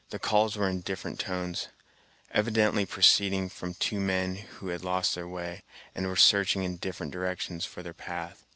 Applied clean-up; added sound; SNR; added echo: none; none; none; none.